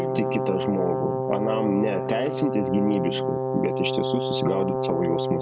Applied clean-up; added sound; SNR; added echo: none; Brass instrument; 0 dB; none.